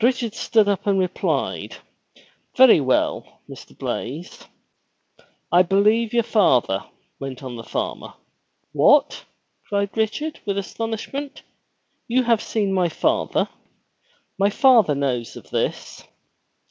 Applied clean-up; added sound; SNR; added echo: none; none; none; none.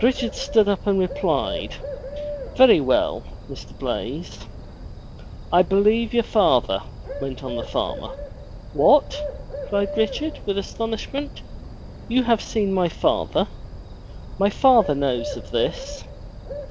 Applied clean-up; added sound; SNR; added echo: none; Bird; 11 dB; none.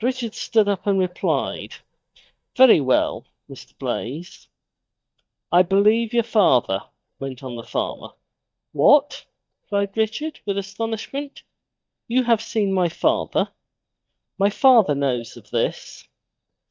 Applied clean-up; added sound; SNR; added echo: neural mask model DeepFilterNet 3.